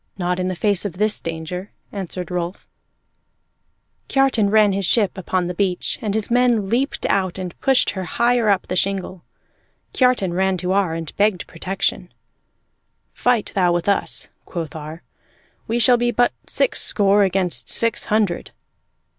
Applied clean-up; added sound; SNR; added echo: none; none; none; none.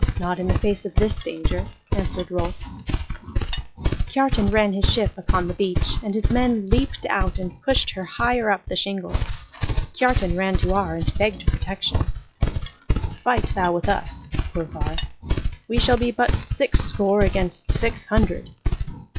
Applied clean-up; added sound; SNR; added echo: classical method log-MMSE.